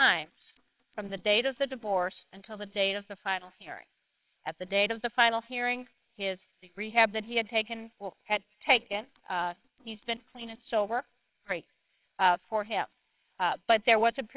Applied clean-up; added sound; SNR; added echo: neural separator model SepFormer WHAMR!.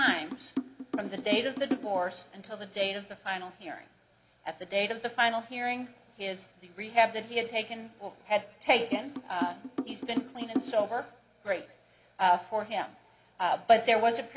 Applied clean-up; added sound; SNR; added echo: none; Drum; 4 dB; reverberation time 0.8 s.